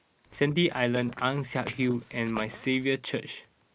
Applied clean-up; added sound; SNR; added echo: neural mask model Resemble Enhance denoiser.